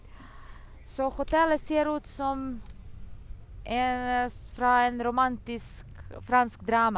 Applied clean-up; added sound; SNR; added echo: none; Vehicle; 14 dB; none.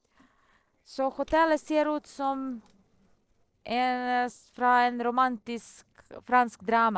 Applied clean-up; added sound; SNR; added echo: neural separator model SepFormer DNS4.